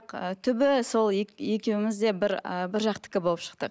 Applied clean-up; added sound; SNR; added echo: none; none; none; none.